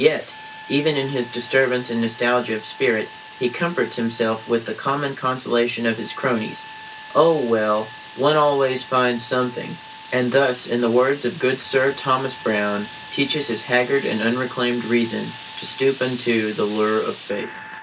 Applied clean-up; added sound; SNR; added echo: none; Wind instrument, woodwind instrument + Fire; 16 dB; none.